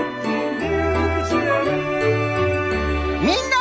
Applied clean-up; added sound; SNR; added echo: none; none; none; none.